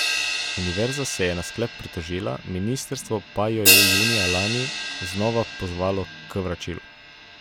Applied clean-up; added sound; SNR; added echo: none; Crash cymbal; -1 dB; none.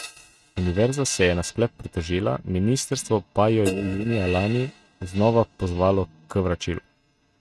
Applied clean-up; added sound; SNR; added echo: neural mask model RNNoise.